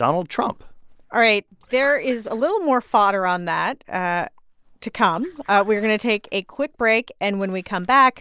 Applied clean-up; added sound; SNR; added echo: neural separator model SepFormer DNS4.